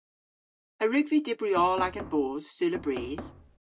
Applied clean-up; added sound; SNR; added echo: none; Knock; 12 dB; none.